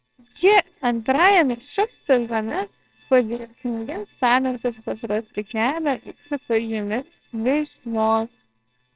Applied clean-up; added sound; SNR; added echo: neural separator model SepFormer WHAMR!.